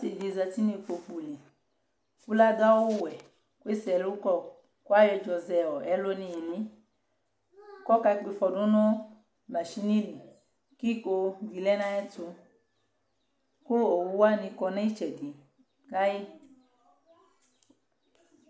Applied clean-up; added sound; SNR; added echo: none; none; none; none.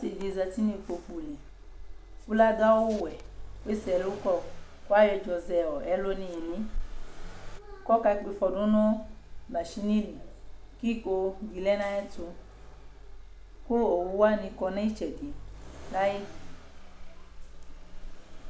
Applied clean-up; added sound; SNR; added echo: none; Accelerating, revving, vroom; 10 dB; none.